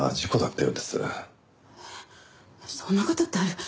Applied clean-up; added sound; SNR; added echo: none; none; none; none.